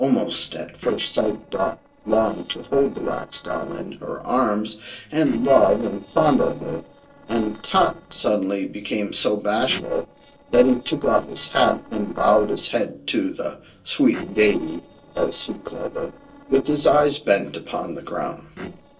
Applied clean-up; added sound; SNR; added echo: neural separator model SepFormer DNS4.